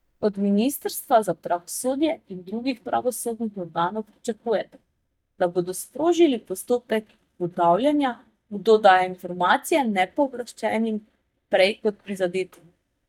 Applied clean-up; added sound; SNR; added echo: neural mask model DeepFilterNet 3.